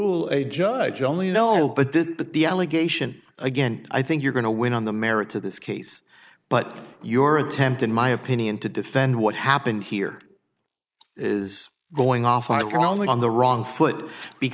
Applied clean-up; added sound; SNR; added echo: neural mask model Resemble Enhance denoiser.